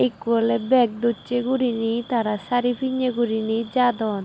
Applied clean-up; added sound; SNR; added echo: none; none; none; none.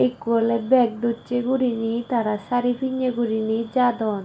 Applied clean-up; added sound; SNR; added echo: none; none; none; reverberation time 0.3 s.